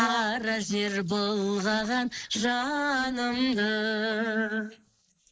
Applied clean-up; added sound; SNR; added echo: neural mask model Resemble Enhance denoiser.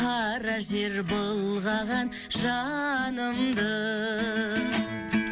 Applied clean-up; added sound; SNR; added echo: none; none; none; none.